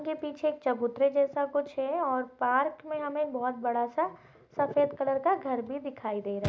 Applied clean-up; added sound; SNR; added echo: none; Chirp, tweet / Slam / Car; 19 dB; none.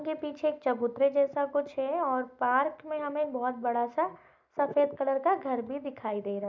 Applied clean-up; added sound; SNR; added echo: neural mask model Resemble Enhance denoiser.